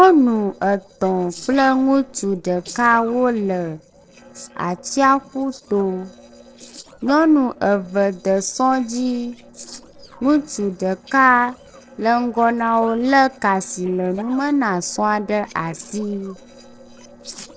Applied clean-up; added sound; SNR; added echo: neural separator model SepFormer DNS4.